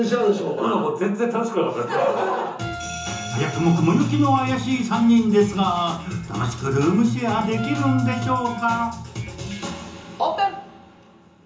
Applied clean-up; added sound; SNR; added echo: none; Wind instrument, woodwind instrument; 14 dB; reverberation time 0.8 s.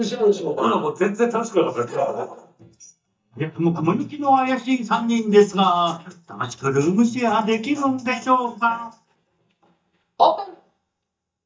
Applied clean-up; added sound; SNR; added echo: neural mask model DeepFilterNet 3.